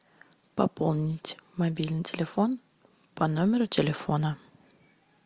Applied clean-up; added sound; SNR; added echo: none; none; none; none.